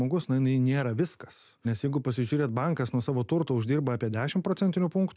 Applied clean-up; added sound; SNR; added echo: none; none; none; none.